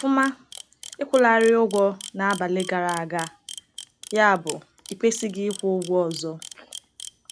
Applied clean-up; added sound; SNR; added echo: none; Camera; 16 dB; none.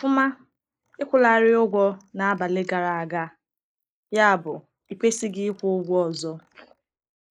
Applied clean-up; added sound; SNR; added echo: neural mask model Resemble Enhance denoiser.